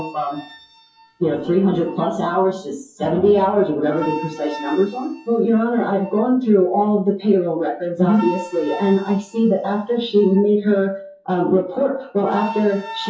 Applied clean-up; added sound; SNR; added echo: classical method WPE with log-MMSE.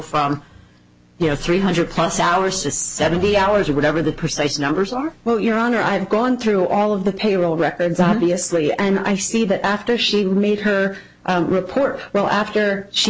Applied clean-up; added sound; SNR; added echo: none; none; none; none.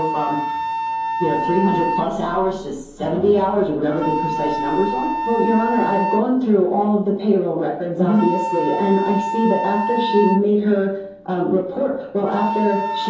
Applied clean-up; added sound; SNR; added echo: none; Wind instrument, woodwind instrument; 5 dB; reverberation time 2.8 s.